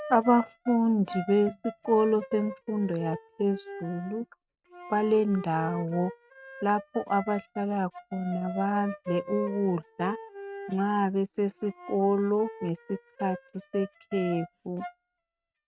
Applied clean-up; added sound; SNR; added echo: neural mask model RNNoise.